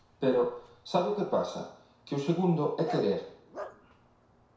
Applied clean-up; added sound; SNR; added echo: none; Dog; 17 dB; reverberation time 0.6 s.